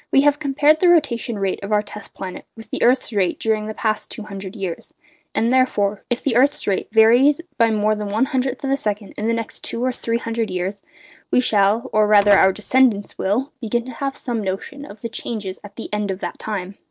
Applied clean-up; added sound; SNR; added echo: neural separator model SepFormer DNS4.